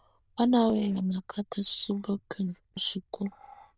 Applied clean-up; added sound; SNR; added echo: neural diffusion model UNIVERSE++.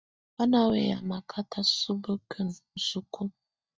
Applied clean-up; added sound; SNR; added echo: neural mask model DeepFilterNet 3.